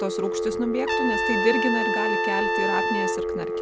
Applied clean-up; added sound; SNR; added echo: none; Trumpet + Telephone; -4 dB; none.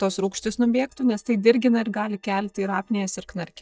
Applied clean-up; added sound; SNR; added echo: neural mask model DeepFilterNet 3.